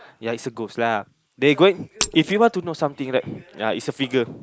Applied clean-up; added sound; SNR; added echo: neural mask model Resemble Enhance denoiser.